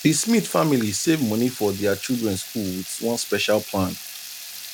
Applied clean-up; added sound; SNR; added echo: none; Water tap, faucet / Liquid; 13 dB; none.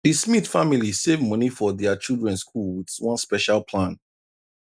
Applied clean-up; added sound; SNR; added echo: none; none; none; none.